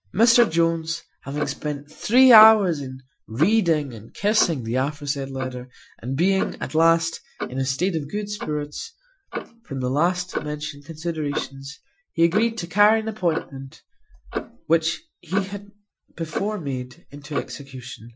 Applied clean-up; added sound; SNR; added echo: classical method Wiener filter.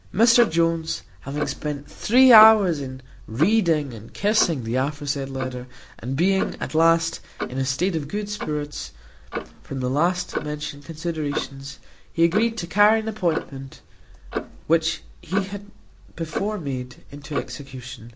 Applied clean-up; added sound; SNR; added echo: none; Clock; 12 dB; none.